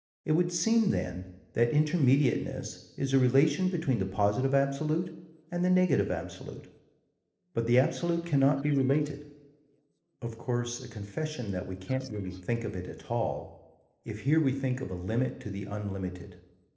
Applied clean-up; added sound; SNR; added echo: neural separator model SepFormer DNS4.